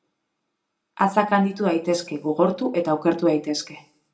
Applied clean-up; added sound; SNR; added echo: none; none; none; reverberation time 0.3 s.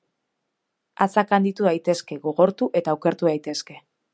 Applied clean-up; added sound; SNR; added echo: none; none; none; none.